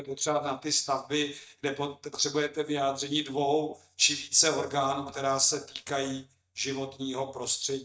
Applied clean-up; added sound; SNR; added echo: neural mask model DeepFilterNet 3.